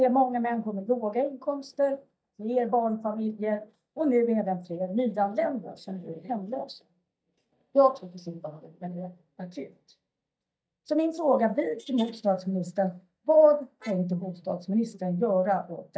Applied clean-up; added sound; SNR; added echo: neural mask model DeepFilterNet 3.